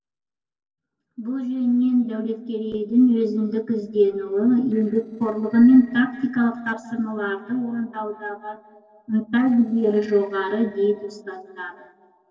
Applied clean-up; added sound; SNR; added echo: neural separator model SepFormer DNS4.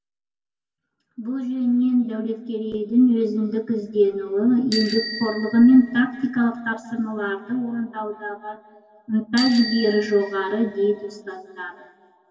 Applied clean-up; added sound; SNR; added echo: none; Bicycle bell; 12 dB; reverberation time 1.8 s.